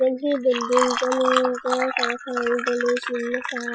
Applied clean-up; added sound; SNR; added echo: classical method Wiener filter.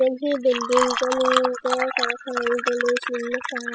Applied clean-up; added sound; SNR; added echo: classical method spectral subtraction.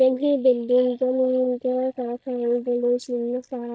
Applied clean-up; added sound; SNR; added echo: neural mask model DeepFilterNet 3.